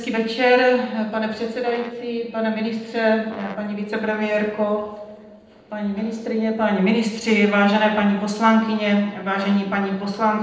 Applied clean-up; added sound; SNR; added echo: neural separator model SepFormer DNS4.